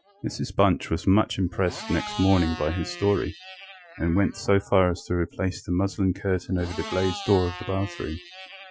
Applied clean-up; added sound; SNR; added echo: classical method Wiener filter.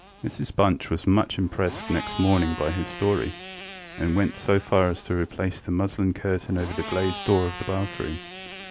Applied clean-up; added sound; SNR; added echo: none; Motorcycle; 14 dB; none.